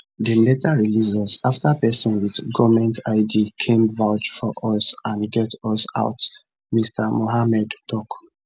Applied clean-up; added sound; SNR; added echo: none; none; none; none.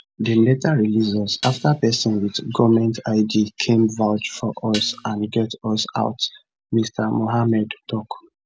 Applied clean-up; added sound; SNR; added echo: none; Dishes, pots, and pans; 13 dB; none.